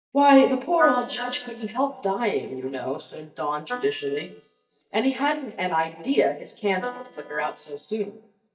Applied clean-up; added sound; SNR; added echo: neural mask model DeepFilterNet 3.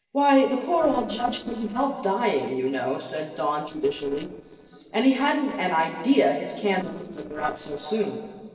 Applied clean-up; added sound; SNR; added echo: neural separator model SepFormer DNS4.